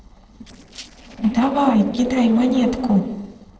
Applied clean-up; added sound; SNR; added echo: neural separator model SepFormer DNS4.